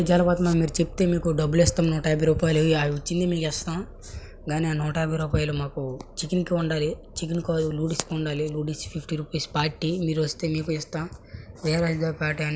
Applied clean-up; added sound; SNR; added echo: none; Keyboard (musical); 19 dB; none.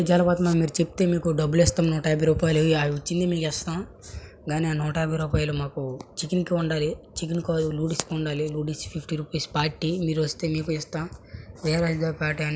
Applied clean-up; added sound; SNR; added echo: none; none; none; none.